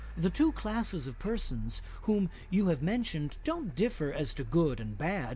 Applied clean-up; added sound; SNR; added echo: none; Car; 10 dB; none.